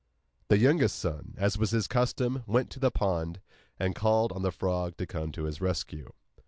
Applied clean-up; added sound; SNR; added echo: none; none; none; none.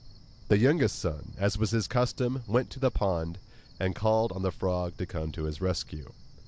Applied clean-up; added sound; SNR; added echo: none; Cricket; 19 dB; none.